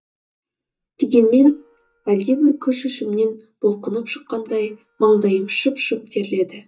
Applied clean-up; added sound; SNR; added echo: neural mask model DeepFilterNet 3.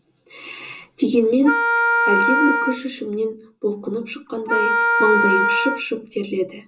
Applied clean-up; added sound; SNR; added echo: none; Wind instrument, woodwind instrument; -2 dB; reverberation time 0.2 s.